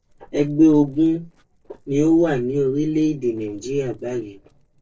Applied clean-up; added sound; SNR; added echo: neural separator model SepFormer DNS4.